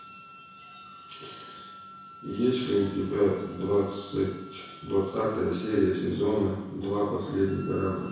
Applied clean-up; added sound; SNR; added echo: none; Wind instrument, woodwind instrument; 20 dB; reverberation time 1.0 s.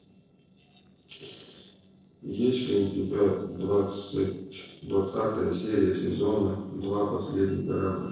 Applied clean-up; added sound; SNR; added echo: neural separator model SepFormer DNS4.